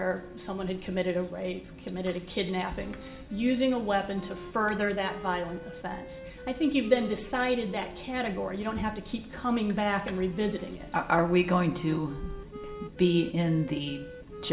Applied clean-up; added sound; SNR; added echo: none; Wind instrument, woodwind instrument; 17 dB; reverberation time 1.1 s.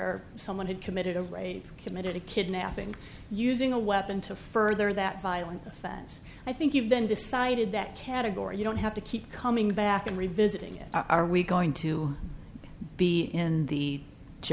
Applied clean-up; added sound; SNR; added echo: none; none; none; none.